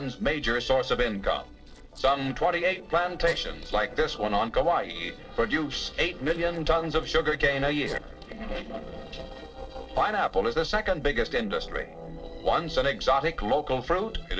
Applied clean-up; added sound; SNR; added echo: neural separator model SepFormer DNS4.